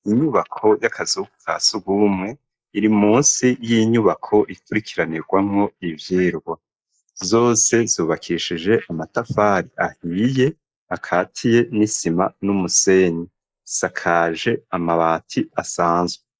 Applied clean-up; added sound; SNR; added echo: neural mask model Resemble Enhance denoiser.